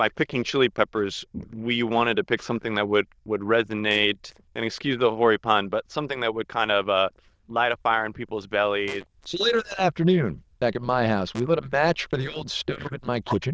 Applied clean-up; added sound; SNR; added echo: neural diffusion model UNIVERSE++.